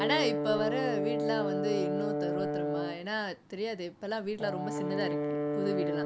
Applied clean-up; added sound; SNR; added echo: none; Brass instrument; -2 dB; none.